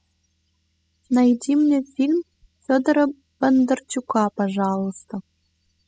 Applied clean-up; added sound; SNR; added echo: classical method spectral subtraction.